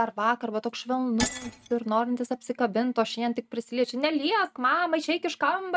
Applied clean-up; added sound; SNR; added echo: neural mask model RNNoise.